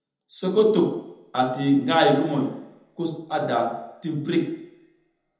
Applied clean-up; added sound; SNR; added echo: none; none; none; reverberation time 0.9 s.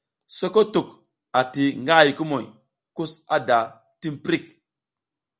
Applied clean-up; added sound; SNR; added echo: none; none; none; none.